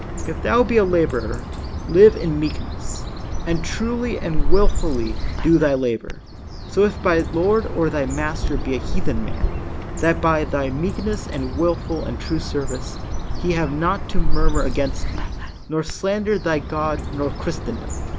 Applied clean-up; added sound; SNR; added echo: none; Bird; 0 dB; none.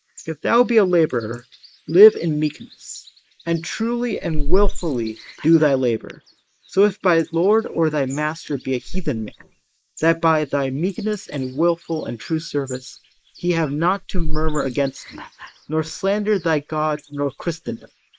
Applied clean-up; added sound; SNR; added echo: neural mask model Resemble Enhance denoiser.